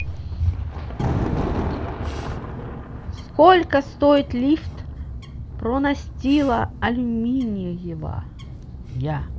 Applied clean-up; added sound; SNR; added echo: none; Thunder + Bird; 8 dB; none.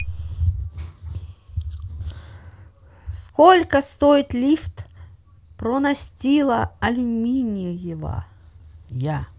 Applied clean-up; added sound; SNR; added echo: none; none; none; none.